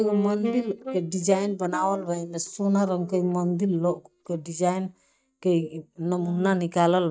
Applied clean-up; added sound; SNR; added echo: neural mask model DeepFilterNet 3.